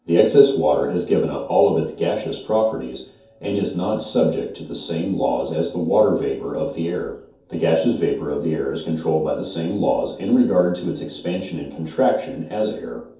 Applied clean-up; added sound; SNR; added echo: none; none; none; reverberation time 0.6 s.